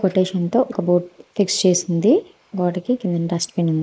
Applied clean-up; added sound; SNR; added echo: neural mask model Resemble Enhance denoiser.